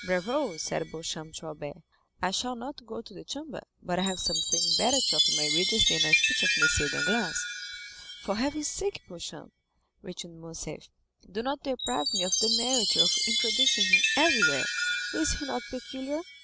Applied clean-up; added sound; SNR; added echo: none; Chime; -3 dB; none.